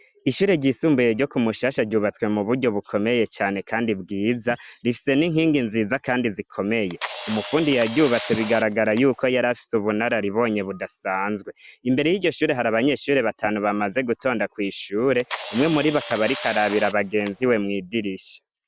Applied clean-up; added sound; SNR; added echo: none; Camera; 12 dB; none.